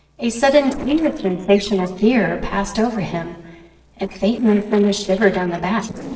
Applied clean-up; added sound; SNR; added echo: neural separator model SepFormer DNS4.